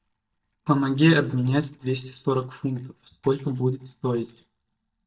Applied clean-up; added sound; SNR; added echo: neural mask model DeepFilterNet 3.